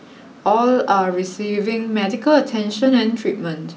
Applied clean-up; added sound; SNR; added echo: none; none; none; none.